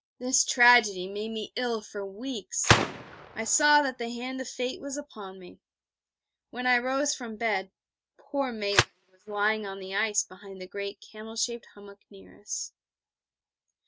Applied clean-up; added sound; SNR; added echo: neural mask model RNNoise.